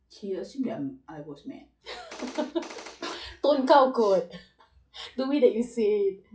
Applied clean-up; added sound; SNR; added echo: classical method log-MMSE.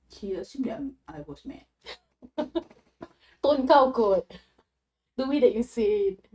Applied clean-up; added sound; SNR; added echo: neural mask model RNNoise.